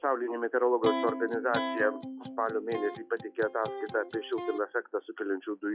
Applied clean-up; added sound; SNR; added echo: classical method log-MMSE.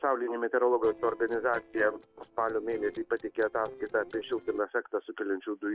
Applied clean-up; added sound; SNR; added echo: neural separator model SepFormer DNS4.